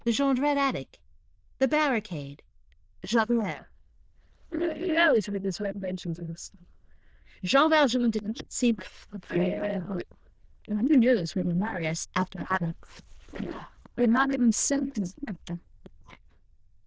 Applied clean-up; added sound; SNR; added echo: neural diffusion model UNIVERSE++.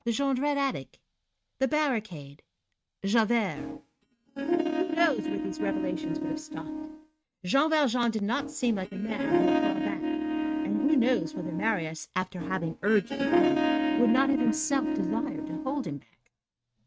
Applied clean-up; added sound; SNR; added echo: neural mask model RNNoise.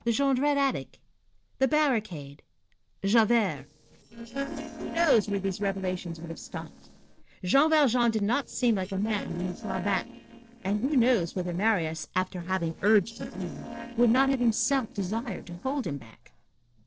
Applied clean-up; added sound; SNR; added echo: neural separator model SepFormer DNS4.